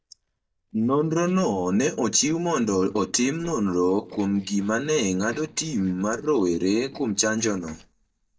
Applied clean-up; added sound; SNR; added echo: neural mask model DeepFilterNet 3.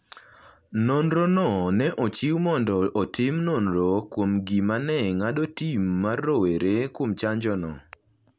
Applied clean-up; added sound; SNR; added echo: none; none; none; none.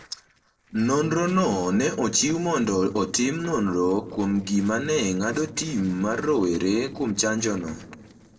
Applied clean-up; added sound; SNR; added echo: neural separator model SepFormer DNS4.